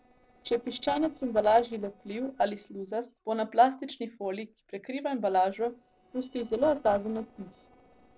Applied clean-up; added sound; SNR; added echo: neural separator model SepFormer DNS4.